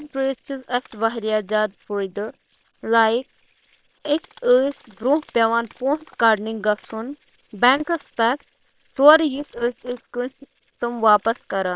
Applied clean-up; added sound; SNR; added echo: neural separator model SepFormer WHAM!.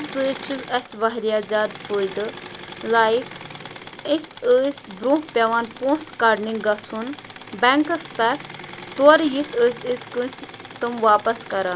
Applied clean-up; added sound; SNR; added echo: none; Engine / Mechanisms; 16 dB; none.